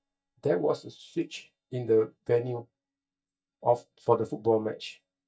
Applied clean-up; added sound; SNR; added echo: neural mask model DeepFilterNet 3.